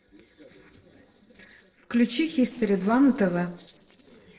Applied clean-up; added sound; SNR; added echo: neural separator model SepFormer DNS4.